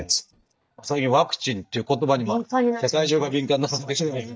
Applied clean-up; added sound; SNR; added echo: neural mask model DeepFilterNet 3.